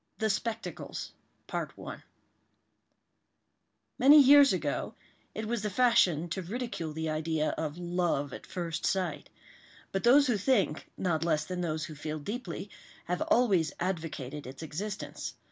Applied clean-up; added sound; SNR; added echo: none; none; none; none.